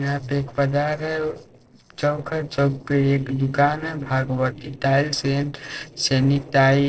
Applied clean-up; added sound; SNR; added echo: neural separator model SepFormer DNS4.